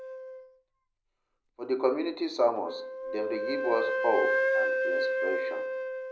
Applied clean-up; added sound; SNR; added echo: none; Wind instrument, woodwind instrument; -1 dB; reverberation time 0.4 s.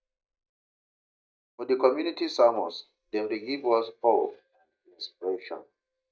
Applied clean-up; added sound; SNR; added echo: neural mask model DeepFilterNet 3.